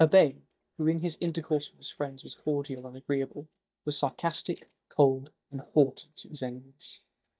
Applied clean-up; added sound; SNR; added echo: neural mask model DeepFilterNet 3.